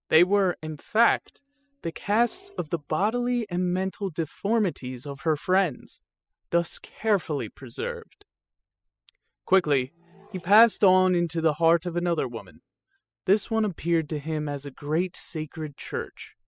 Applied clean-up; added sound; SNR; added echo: classical method spectral subtraction.